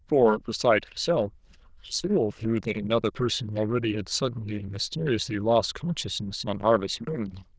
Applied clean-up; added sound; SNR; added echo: neural diffusion model UNIVERSE++.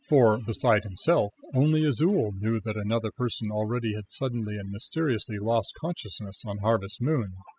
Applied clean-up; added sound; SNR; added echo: classical method spectral subtraction.